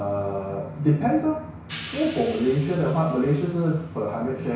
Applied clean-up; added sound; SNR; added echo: none; Hi-hat; 16 dB; reverberation time 0.6 s.